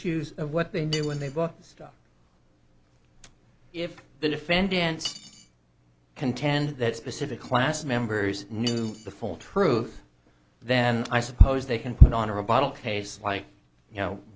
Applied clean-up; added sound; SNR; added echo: none; Cutlery, silverware; 18 dB; none.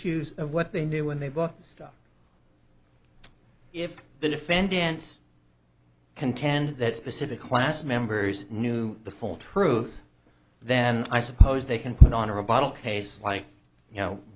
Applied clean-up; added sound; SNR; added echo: none; none; none; none.